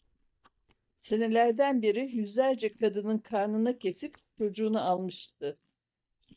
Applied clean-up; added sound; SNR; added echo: neural mask model DeepFilterNet 3.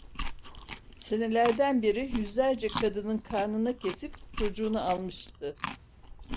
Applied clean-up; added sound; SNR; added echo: none; Chewing, mastication; 9 dB; none.